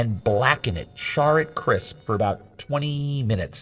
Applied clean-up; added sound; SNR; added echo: neural separator model SepFormer DNS4.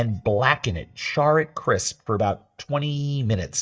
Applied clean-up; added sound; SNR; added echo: neural mask model DeepFilterNet 3.